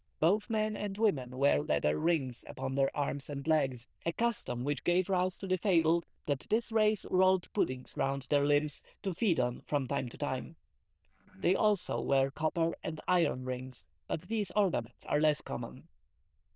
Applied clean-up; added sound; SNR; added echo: neural diffusion model UNIVERSE++.